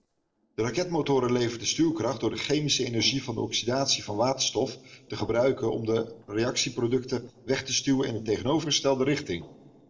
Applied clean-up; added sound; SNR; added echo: neural separator model SepFormer DNS4.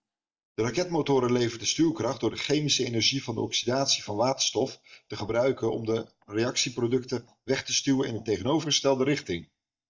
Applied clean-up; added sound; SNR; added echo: neural mask model DeepFilterNet 3.